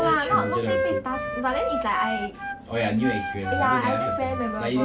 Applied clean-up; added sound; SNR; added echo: none; Wind instrument, woodwind instrument; 4 dB; none.